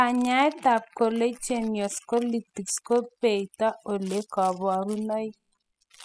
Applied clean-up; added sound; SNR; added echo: classical method spectral subtraction.